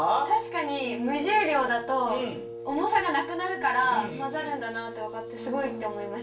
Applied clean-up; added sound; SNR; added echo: none; Wind instrument, woodwind instrument; 11 dB; reverberation time 0.3 s.